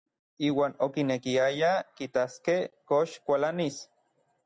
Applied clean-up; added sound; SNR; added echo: none; none; none; none.